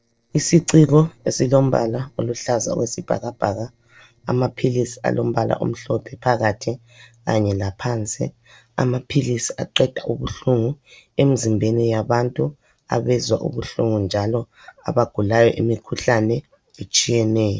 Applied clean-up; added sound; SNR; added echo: neural separator model SepFormer DNS4.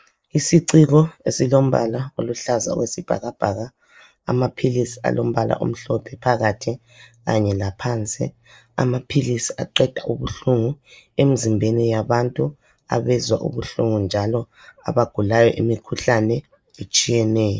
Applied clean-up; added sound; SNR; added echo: neural mask model Resemble Enhance denoiser.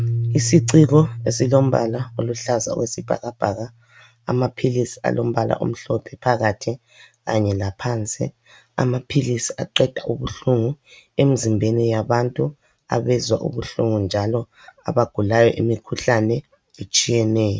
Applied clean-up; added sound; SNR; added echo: neural mask model RNNoise.